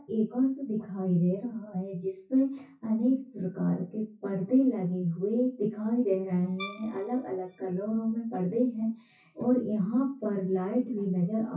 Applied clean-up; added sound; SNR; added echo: classical method WPE with log-MMSE.